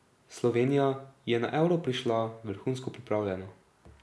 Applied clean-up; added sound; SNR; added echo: none; none; none; none.